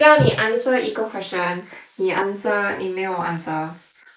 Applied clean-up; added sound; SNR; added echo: neural mask model Resemble Enhance denoiser.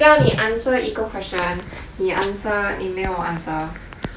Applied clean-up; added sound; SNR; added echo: none; none; none; none.